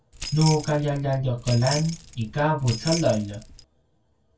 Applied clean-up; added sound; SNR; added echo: none; Keys jangling; 11 dB; reverberation time 0.1 s.